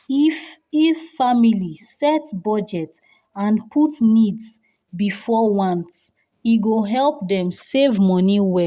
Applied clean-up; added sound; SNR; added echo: none; none; none; none.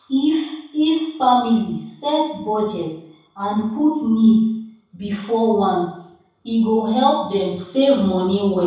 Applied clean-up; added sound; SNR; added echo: none; none; none; reverberation time 0.7 s.